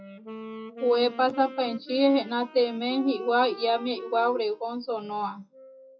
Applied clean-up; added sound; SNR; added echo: classical method WPE with log-MMSE.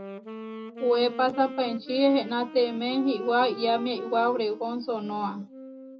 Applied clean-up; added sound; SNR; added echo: none; Wind instrument, woodwind instrument; 13 dB; reverberation time 0.2 s.